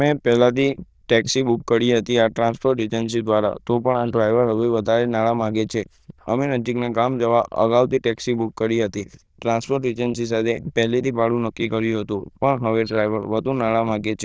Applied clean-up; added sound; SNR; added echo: neural diffusion model UNIVERSE++.